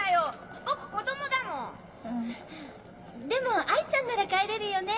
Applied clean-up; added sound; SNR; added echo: none; Doorbell; 15 dB; reverberation time 0.7 s.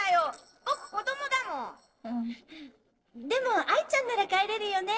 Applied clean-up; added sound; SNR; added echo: neural separator model SepFormer DNS4.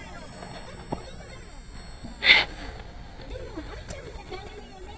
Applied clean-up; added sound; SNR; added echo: neural mask model DeepFilterNet 3.